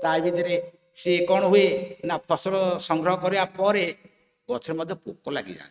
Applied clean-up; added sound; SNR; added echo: neural mask model RNNoise.